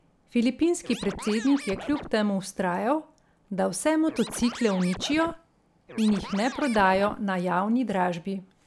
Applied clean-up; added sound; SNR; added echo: none; Scratching (performance technique); 12 dB; none.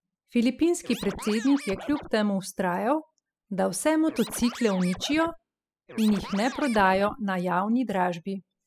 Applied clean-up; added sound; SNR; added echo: classical method spectral subtraction.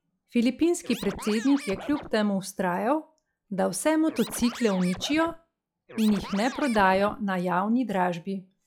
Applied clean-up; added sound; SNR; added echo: classical method log-MMSE.